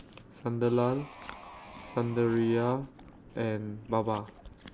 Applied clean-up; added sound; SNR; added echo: none; Chewing, mastication + Sawing; 18 dB; none.